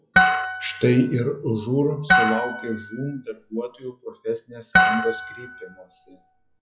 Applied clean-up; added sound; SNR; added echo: classical method log-MMSE.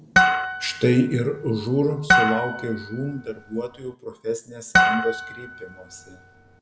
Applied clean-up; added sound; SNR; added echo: none; Harp; -2 dB; none.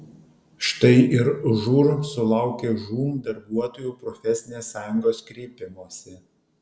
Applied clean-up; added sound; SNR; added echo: none; none; none; none.